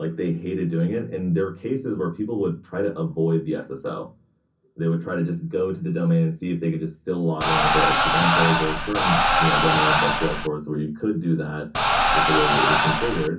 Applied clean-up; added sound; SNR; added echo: none; Crowd; -5 dB; reverberation time 0.3 s.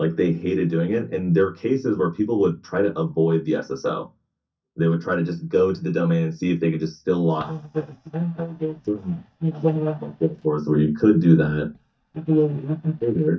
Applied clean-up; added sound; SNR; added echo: neural mask model DeepFilterNet 3.